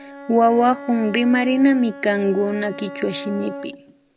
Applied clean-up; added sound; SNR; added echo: none; Bowed string instrument; 15 dB; none.